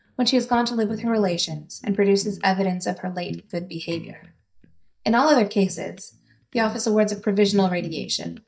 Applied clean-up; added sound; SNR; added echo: neural mask model DeepFilterNet 3.